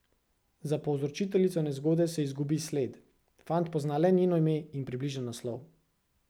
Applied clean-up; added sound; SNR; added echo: none; none; none; none.